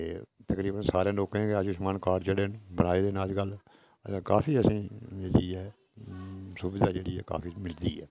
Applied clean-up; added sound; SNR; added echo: none; none; none; none.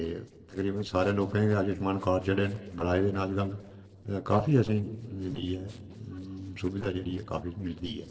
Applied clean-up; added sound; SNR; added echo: neural separator model SepFormer DNS4.